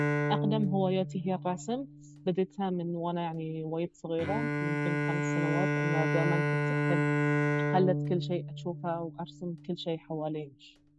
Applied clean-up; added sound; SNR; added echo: none; Bowed string instrument; -1 dB; none.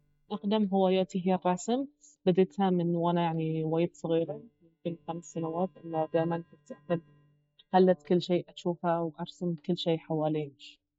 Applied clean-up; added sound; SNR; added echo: neural mask model DeepFilterNet 3.